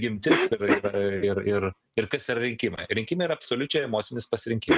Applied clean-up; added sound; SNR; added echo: neural mask model RNNoise.